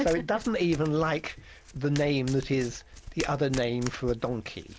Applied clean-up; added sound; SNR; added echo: none; Domestic sounds, home sounds; 14 dB; none.